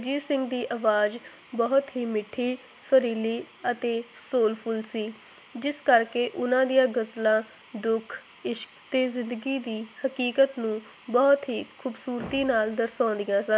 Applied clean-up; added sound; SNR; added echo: none; none; none; none.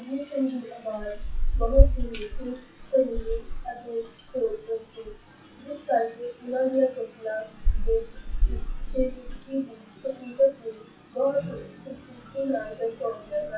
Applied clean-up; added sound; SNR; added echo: classical method WPE with log-MMSE.